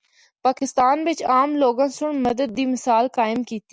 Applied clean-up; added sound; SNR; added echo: none; none; none; none.